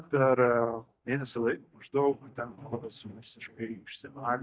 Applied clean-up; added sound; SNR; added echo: neural mask model DeepFilterNet 3.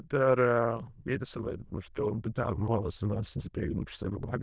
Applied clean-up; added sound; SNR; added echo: neural diffusion model UNIVERSE++.